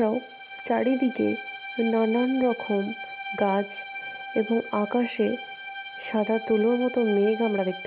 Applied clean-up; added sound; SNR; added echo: none; Bowed string instrument; 12 dB; none.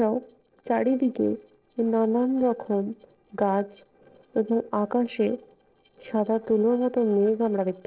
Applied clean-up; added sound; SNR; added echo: neural separator model SepFormer DNS4.